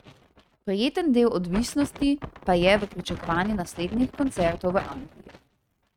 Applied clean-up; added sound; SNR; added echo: neural mask model RNNoise.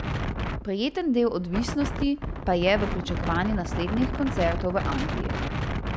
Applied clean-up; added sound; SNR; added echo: none; Wind; 2 dB; none.